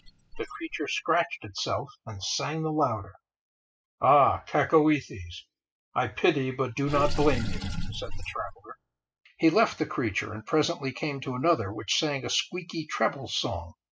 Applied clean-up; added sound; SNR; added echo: classical method spectral subtraction.